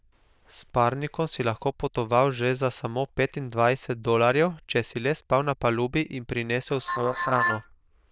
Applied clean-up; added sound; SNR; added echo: neural diffusion model UNIVERSE++.